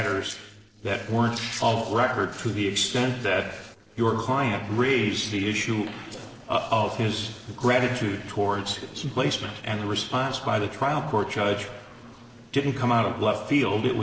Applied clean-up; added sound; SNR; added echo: neural separator model SepFormer DNS4.